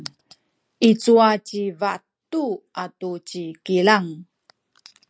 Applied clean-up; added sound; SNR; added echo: none; none; none; none.